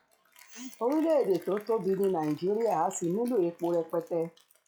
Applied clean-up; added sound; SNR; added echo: classical method log-MMSE.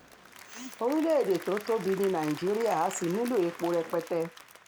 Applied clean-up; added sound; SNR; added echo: none; Applause / Crowd; 16 dB; none.